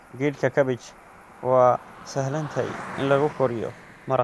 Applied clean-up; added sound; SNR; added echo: none; Cricket; 16 dB; none.